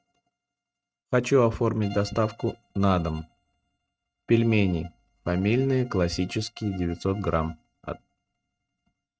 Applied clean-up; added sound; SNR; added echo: neural mask model RNNoise.